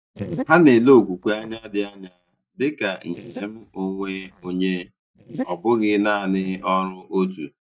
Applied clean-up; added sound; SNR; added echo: neural mask model DeepFilterNet 3.